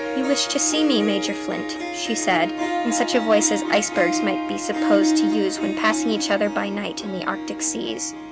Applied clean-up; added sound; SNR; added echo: none; Harp; 2 dB; none.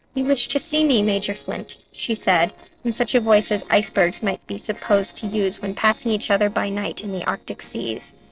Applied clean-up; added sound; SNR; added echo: neural separator model SepFormer DNS4.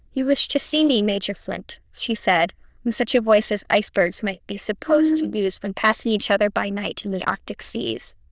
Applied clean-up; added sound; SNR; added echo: neural diffusion model UNIVERSE++.